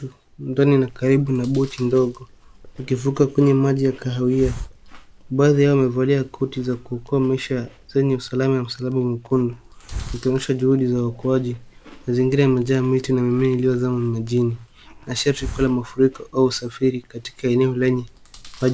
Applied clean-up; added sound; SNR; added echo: none; Hiss + Chewing, mastication; 18 dB; none.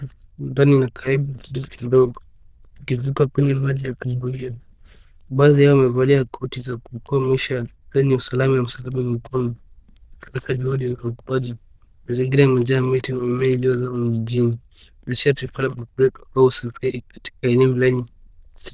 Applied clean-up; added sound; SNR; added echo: neural diffusion model UNIVERSE++.